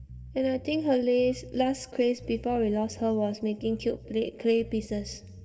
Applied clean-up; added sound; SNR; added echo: none; Bass guitar; 18 dB; reverberation time 1.6 s.